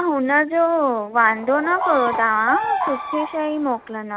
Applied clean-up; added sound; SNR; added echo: none; Bird vocalization, bird call, bird song; 6 dB; none.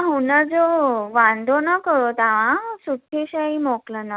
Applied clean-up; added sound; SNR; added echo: none; none; none; none.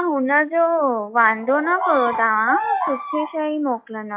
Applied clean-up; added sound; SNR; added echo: classical method log-MMSE.